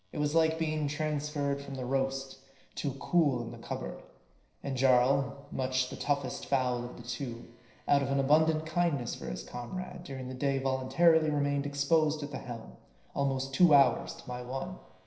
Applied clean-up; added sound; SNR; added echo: neural separator model SepFormer DNS4.